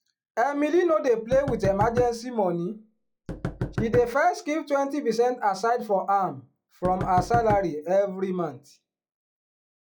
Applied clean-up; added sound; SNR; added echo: classical method log-MMSE.